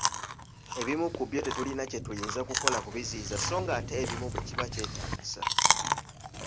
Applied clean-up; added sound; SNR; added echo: none; Chewing, mastication; -3 dB; none.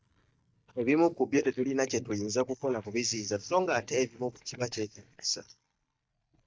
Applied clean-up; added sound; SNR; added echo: neural mask model DeepFilterNet 3.